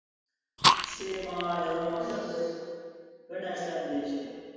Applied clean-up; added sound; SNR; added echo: none; Fire; -5 dB; reverberation time 1.9 s.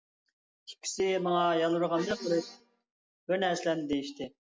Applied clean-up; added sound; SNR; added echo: none; none; none; none.